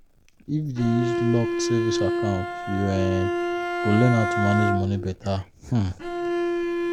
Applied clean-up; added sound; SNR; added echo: none; Bowed string instrument; 1 dB; none.